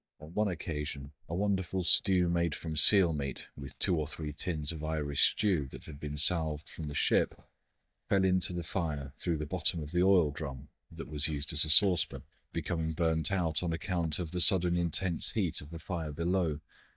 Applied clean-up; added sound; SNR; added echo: neural mask model DeepFilterNet 3.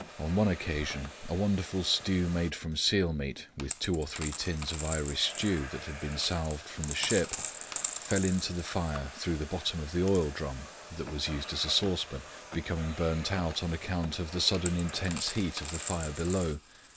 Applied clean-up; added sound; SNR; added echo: none; Domestic sounds, home sounds + Coin (dropping); 10 dB; none.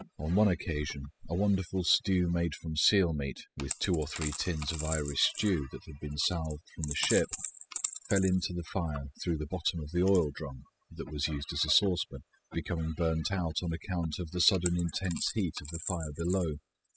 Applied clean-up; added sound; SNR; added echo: classical method spectral subtraction.